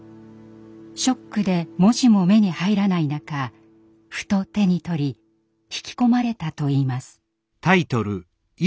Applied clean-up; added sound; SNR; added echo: none; none; none; none.